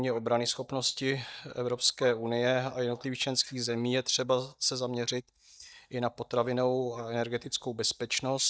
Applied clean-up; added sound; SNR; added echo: neural mask model DeepFilterNet 3.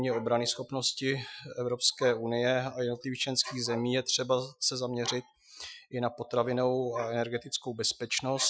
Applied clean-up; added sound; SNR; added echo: classical method Wiener filter.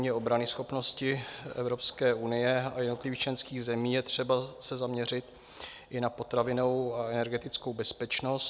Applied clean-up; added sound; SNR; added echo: none; none; none; none.